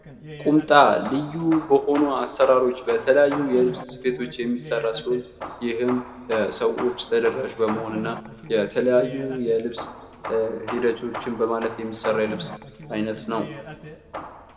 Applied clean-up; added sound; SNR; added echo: none; Hammer / Wood; 14 dB; reverberation time 1.5 s.